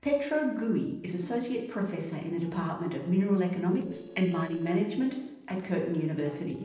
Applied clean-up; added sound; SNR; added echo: neural separator model SepFormer DNS4.